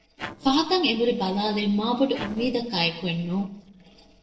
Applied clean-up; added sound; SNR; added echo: neural separator model SepFormer DNS4.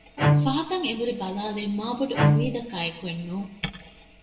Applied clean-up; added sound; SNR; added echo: none; Bowed string instrument; -4 dB; reverberation time 0.8 s.